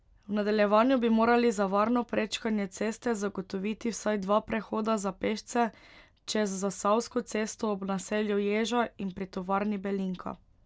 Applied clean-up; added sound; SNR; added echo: none; none; none; none.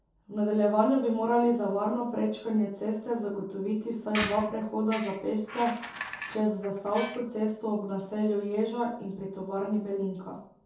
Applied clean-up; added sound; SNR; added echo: none; Squeak; 10 dB; reverberation time 0.6 s.